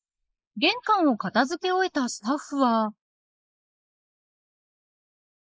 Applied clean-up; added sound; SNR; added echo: neural mask model Resemble Enhance denoiser.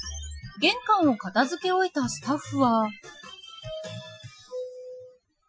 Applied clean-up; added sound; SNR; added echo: classical method Wiener filter.